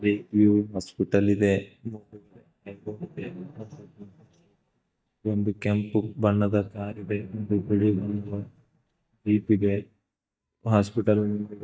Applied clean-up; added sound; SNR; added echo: neural mask model DeepFilterNet 3.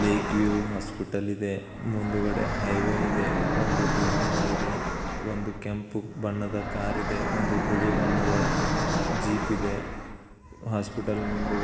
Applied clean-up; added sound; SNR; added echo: none; Fixed-wing aircraft, airplane; -1 dB; reverberation time 2.4 s.